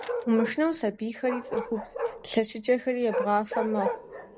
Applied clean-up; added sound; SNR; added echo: none; Bark; 6 dB; none.